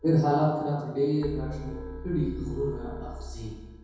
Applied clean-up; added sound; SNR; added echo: none; Keyboard (musical); 11 dB; reverberation time 1.2 s.